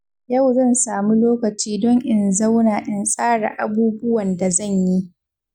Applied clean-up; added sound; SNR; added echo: none; none; none; none.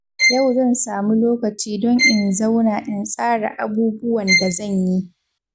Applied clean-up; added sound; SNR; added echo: none; Bowed string instrument; 4 dB; none.